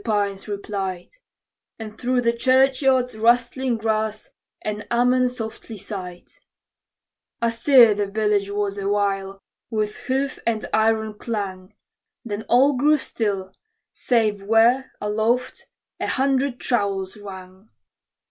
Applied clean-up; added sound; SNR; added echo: none; none; none; none.